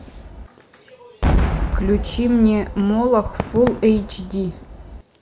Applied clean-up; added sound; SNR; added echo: none; Cheering / Fireworks; 4 dB; none.